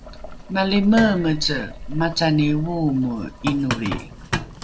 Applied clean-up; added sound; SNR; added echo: none; Piano + Boiling; 9 dB; none.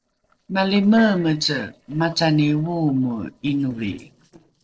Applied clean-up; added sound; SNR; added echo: neural separator model SepFormer DNS4.